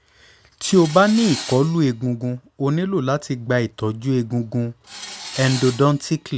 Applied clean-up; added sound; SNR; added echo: none; Tools; 13 dB; none.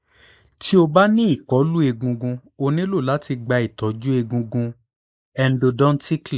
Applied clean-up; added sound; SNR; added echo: neural mask model Resemble Enhance denoiser.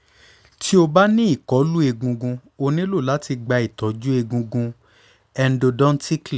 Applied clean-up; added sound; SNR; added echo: none; none; none; none.